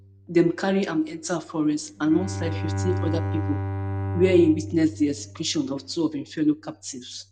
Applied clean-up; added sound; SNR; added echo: none; Bowed string instrument; 7 dB; none.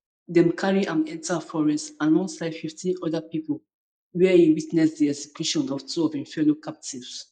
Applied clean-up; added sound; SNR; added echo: neural mask model Resemble Enhance denoiser.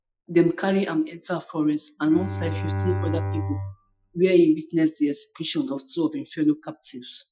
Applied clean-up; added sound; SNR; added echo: classical method Wiener filter.